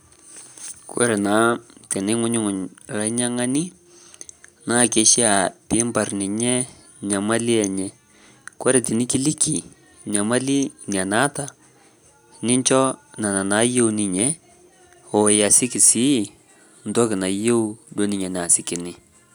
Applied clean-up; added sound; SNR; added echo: none; none; none; none.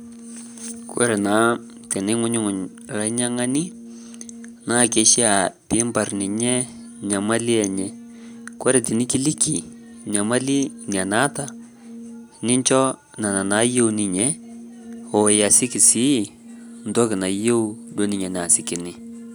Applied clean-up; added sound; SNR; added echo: none; Brass instrument; 18 dB; none.